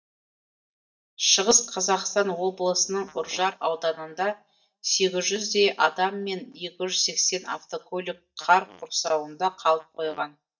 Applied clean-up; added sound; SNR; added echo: neural mask model DeepFilterNet 3.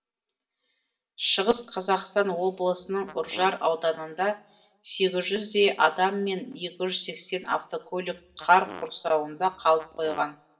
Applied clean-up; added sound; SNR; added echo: none; Fart; 20 dB; reverberation time 0.4 s.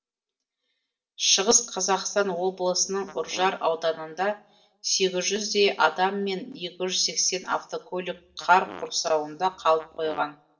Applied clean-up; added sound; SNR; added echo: neural separator model SepFormer DNS4.